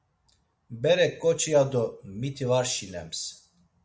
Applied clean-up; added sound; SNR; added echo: none; none; none; none.